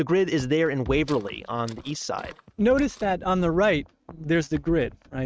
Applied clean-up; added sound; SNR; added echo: neural mask model RNNoise.